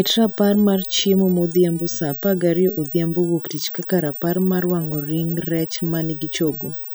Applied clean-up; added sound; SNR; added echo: none; none; none; none.